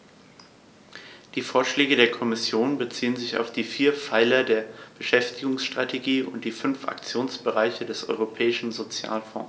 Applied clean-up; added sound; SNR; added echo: none; none; none; none.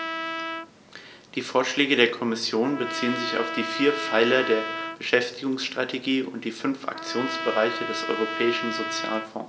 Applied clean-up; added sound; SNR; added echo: none; Trumpet; 7 dB; none.